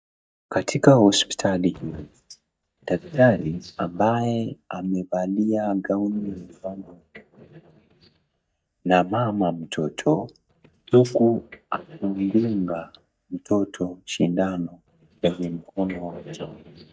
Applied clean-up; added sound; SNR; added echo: neural mask model DeepFilterNet 3.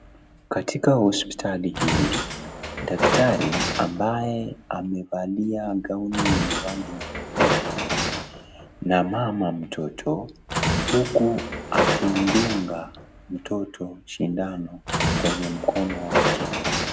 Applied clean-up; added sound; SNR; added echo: none; Train; 1 dB; none.